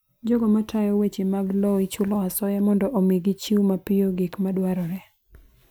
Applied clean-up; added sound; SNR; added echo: none; none; none; none.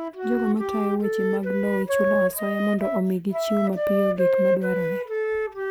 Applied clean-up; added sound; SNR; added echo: none; Wind instrument, woodwind instrument; -1 dB; none.